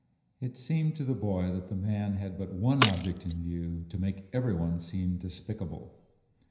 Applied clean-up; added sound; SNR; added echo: none; Shatter; 4 dB; reverberation time 0.9 s.